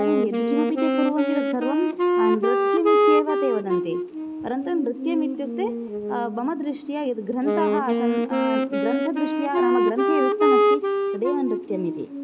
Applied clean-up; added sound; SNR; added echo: none; Wind instrument, woodwind instrument; -3 dB; none.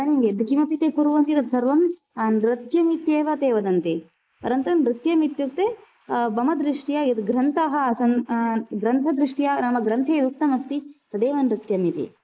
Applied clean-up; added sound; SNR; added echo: neural mask model Resemble Enhance denoiser.